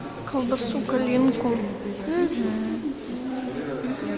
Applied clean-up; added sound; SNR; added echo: none; none; none; none.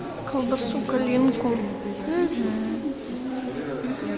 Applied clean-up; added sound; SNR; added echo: none; Dog; 14 dB; none.